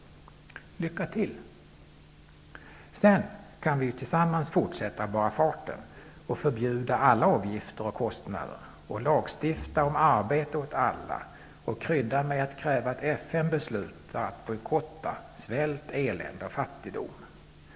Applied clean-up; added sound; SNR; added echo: none; none; none; none.